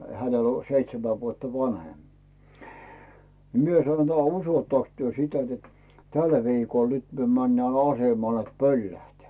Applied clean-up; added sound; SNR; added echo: none; none; none; none.